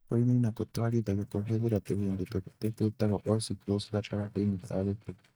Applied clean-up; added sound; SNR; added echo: neural mask model DeepFilterNet 3.